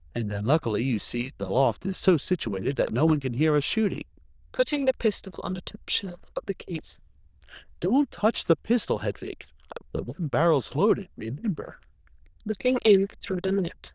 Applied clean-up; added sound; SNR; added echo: neural diffusion model UNIVERSE++.